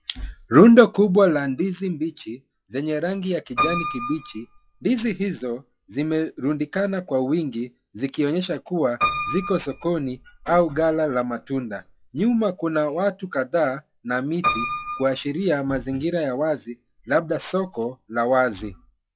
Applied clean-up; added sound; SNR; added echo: classical method log-MMSE.